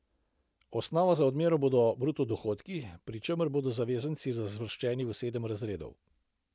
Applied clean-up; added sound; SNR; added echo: none; none; none; none.